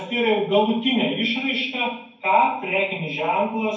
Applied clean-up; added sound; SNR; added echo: none; none; none; reverberation time 0.9 s.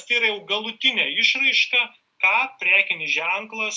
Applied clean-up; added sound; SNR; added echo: none; none; none; none.